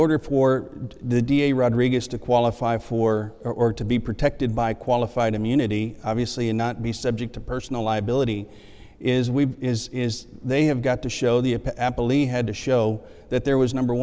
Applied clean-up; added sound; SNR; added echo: none; none; none; none.